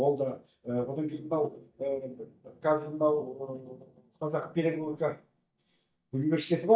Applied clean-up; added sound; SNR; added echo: neural mask model DeepFilterNet 3.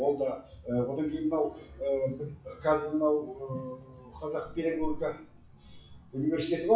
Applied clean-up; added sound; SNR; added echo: classical method WPE with log-MMSE.